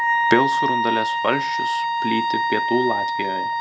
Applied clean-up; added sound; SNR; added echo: none; Wind instrument, woodwind instrument; -3 dB; none.